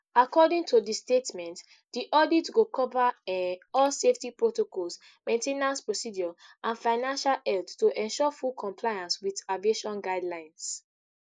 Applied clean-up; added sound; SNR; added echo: neural mask model Resemble Enhance denoiser.